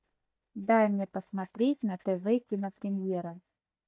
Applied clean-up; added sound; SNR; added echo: neural mask model DeepFilterNet 3.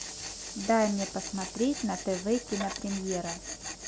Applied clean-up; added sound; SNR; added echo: none; Sliding door / Hiss + Tools; 8 dB; none.